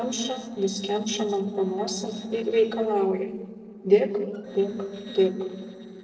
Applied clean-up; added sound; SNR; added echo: neural separator model SepFormer DNS4.